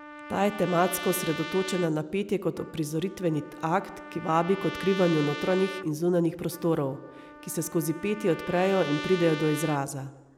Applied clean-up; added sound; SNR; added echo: none; Trumpet; 12 dB; none.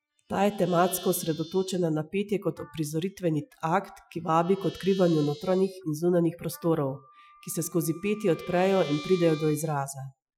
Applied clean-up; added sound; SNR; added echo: classical method Wiener filter.